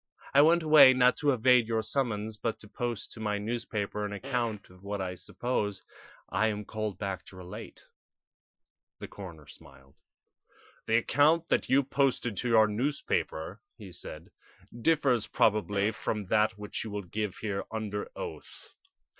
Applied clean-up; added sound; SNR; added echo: classical method Wiener filter.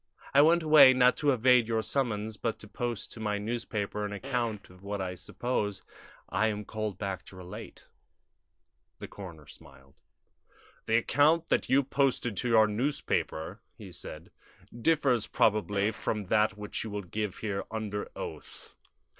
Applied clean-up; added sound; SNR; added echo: neural separator model SepFormer DNS4.